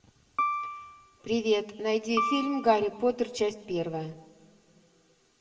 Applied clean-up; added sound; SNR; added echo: none; Piano; 4 dB; reverberation time 1.2 s.